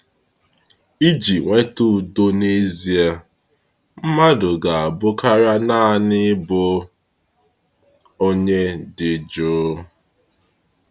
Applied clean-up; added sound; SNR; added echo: none; none; none; none.